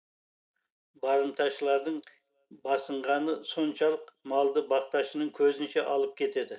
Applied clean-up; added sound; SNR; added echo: none; none; none; reverberation time 0.3 s.